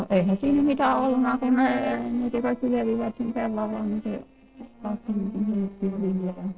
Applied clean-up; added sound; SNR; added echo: neural separator model SepFormer DNS4.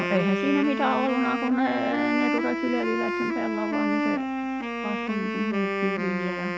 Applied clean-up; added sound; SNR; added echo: none; Wind instrument, woodwind instrument; 0 dB; none.